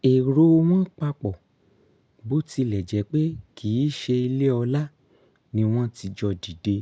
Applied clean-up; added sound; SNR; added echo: none; none; none; none.